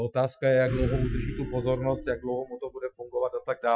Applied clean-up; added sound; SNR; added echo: classical method Wiener filter.